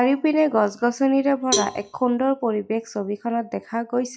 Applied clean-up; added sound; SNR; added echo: classical method log-MMSE.